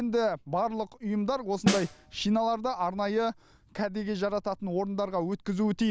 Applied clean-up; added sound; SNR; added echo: none; Snare drum; 4 dB; none.